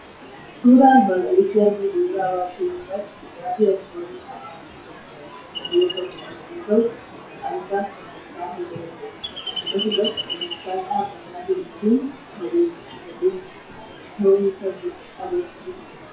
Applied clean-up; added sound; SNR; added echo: classical method WPE with log-MMSE.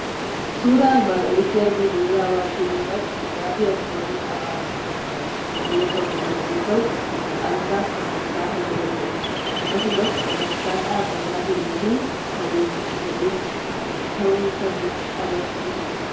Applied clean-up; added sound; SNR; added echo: none; Ocean; 2 dB; reverberation time 2.3 s.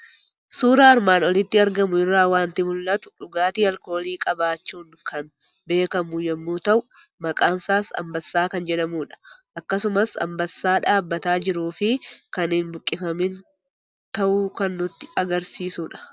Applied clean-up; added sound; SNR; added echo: none; none; none; none.